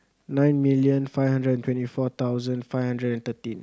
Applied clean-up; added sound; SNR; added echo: none; none; none; none.